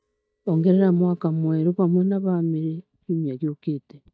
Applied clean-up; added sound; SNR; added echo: neural mask model DeepFilterNet 3.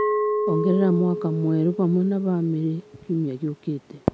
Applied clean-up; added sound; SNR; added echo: none; Glass; 6 dB; none.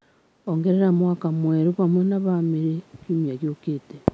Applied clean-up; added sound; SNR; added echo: none; none; none; none.